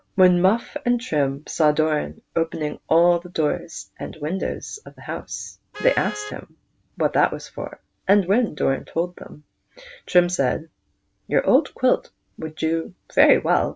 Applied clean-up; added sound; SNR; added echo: none; Vehicle horn, car horn, honking; 18 dB; none.